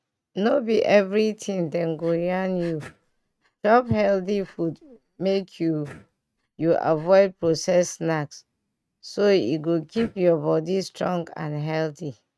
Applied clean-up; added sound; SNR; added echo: neural mask model RNNoise.